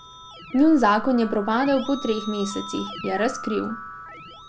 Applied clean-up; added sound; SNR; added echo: none; Keyboard (musical); 14 dB; none.